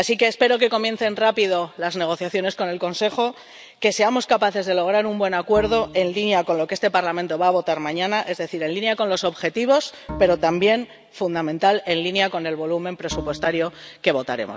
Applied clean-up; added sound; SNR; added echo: none; Bowed string instrument; 16 dB; none.